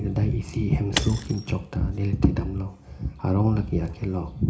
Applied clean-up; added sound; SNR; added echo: none; Shatter / Crushing; 10 dB; reverberation time 0.4 s.